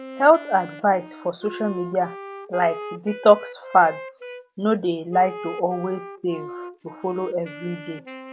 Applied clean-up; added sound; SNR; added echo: none; Wind instrument, woodwind instrument; 14 dB; none.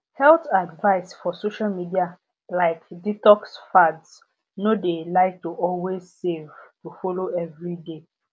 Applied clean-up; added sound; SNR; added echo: none; none; none; none.